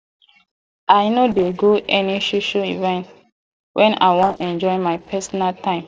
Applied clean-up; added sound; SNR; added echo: neural separator model SepFormer DNS4.